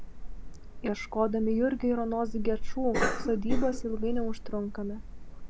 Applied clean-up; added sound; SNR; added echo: none; Cough; 0 dB; none.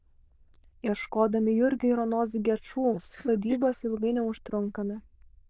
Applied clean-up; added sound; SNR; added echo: neural diffusion model UNIVERSE++.